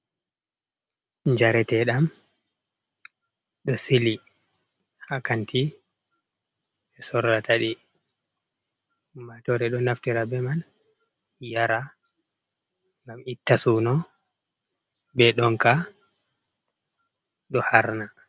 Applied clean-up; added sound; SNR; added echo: none; none; none; none.